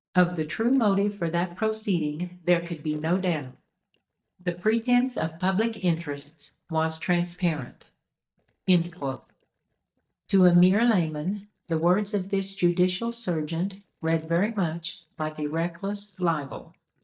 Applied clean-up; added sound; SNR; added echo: neural mask model DeepFilterNet 3.